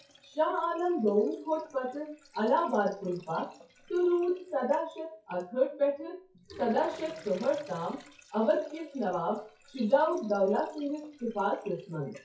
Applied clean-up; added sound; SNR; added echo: classical method WPE with log-MMSE.